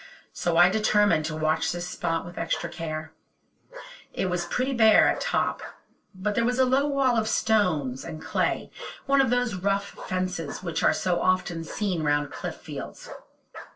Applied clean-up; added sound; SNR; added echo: neural separator model SepFormer DNS4.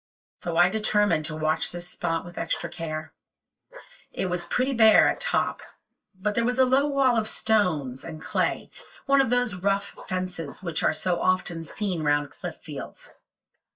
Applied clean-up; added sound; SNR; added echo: neural mask model DeepFilterNet 3.